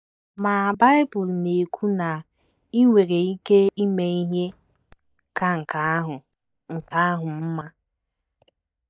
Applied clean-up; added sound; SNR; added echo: neural mask model DeepFilterNet 3.